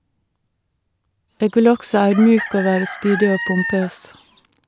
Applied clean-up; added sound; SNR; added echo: none; Chicken, rooster; 10 dB; none.